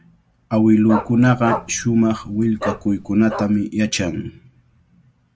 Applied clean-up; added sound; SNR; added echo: none; Bark; 10 dB; none.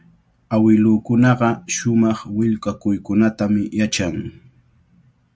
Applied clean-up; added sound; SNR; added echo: none; none; none; none.